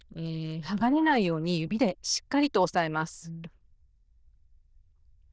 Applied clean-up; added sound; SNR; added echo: neural diffusion model UNIVERSE++.